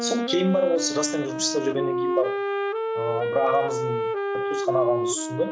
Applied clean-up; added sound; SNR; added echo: none; Wind instrument, woodwind instrument; 1 dB; none.